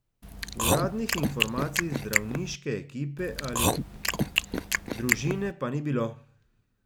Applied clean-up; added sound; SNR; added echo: none; Chewing, mastication; -3 dB; none.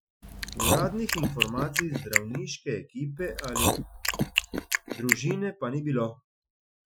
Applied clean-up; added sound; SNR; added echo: classical method Wiener filter.